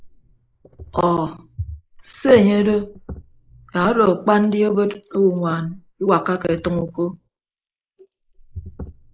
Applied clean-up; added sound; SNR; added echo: neural mask model Resemble Enhance denoiser.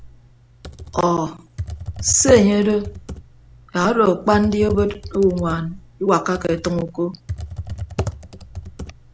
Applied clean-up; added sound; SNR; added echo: none; Computer keyboard; 11 dB; none.